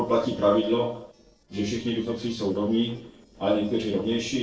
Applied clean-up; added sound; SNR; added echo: neural separator model SepFormer DNS4.